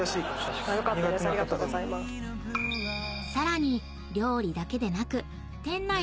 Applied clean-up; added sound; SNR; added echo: none; none; none; none.